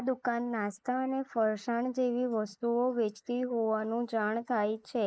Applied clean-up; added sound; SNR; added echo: neural mask model Resemble Enhance denoiser.